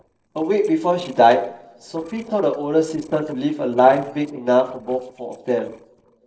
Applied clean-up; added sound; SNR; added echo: neural separator model SepFormer DNS4.